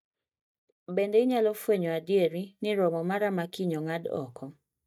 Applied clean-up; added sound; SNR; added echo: neural mask model DeepFilterNet 3.